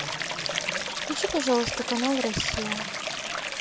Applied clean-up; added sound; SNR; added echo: none; Stream; 1 dB; none.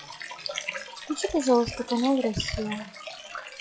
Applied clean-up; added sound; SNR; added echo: classical method log-MMSE.